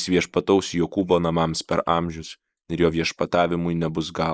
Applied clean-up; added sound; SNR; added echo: neural mask model Resemble Enhance denoiser.